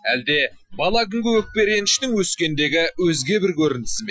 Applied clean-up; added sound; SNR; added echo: classical method Wiener filter.